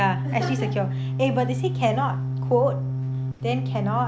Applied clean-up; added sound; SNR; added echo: none; Organ; 1 dB; none.